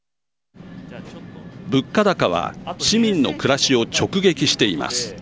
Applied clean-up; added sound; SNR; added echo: none; none; none; none.